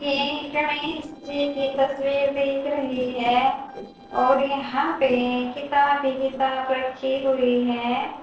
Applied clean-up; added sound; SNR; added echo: neural separator model SepFormer DNS4.